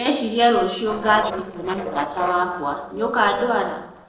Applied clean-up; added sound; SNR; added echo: neural separator model SepFormer DNS4.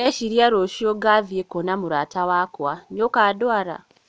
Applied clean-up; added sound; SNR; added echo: none; none; none; none.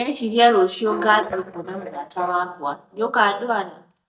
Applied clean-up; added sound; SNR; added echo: neural mask model DeepFilterNet 3.